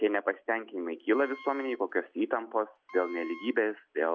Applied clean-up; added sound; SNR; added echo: none; Wind instrument, woodwind instrument; 19 dB; none.